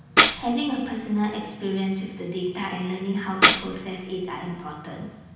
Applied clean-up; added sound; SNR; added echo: none; Tambourine; -4 dB; reverberation time 1.1 s.